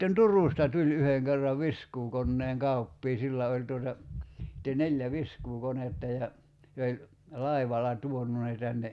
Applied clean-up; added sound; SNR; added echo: none; none; none; none.